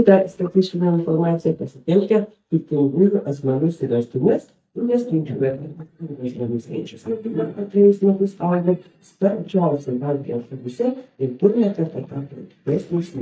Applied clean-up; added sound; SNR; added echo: neural mask model DeepFilterNet 3.